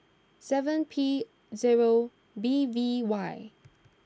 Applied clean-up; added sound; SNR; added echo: none; none; none; none.